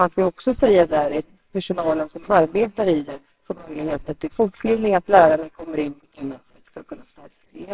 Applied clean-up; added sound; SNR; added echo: neural separator model SepFormer WHAMR!.